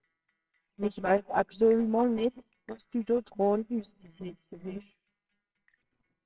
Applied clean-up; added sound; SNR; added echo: neural separator model SepFormer WHAMR!.